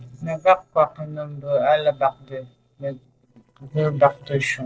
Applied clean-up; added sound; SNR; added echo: neural separator model SepFormer DNS4.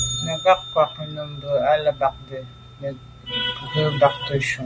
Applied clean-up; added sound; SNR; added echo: none; Bell; 14 dB; none.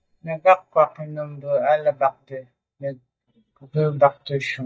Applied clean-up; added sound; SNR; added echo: neural mask model DeepFilterNet 3.